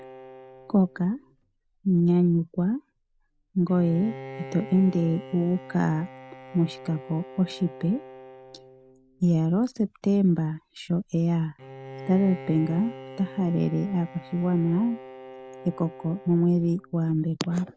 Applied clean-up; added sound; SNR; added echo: none; Bowed string instrument; 18 dB; none.